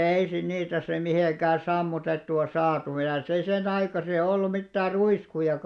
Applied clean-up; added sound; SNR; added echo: none; none; none; none.